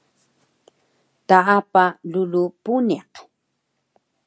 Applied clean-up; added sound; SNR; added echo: none; none; none; none.